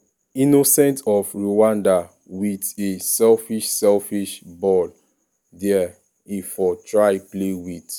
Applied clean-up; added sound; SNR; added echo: none; none; none; none.